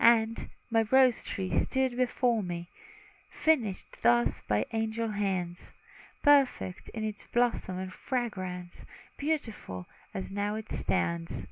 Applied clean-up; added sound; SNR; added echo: none; none; none; none.